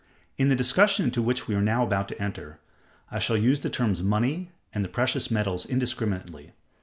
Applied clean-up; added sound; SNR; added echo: none; none; none; none.